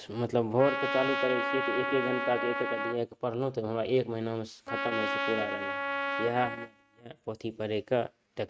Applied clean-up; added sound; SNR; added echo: neural mask model RNNoise.